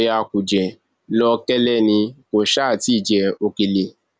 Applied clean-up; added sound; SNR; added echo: none; none; none; none.